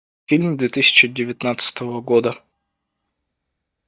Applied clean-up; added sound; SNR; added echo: neural mask model DeepFilterNet 3.